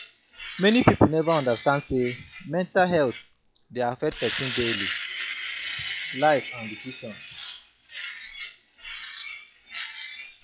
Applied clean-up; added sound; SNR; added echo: classical method log-MMSE.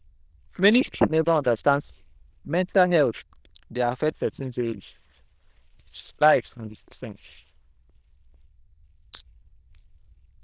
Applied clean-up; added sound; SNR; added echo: neural diffusion model UNIVERSE++.